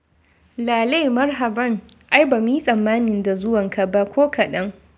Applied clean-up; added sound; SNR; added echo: none; none; none; none.